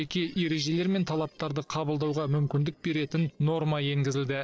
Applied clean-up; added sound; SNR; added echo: neural separator model SepFormer DNS4.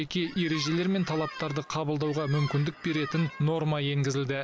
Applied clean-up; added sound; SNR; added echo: none; Squeak; 14 dB; none.